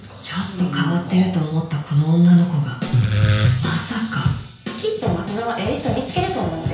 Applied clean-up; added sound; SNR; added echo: none; Wood; 3 dB; reverberation time 0.5 s.